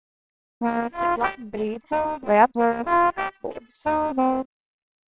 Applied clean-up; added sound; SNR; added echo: neural separator model SepFormer WHAMR!.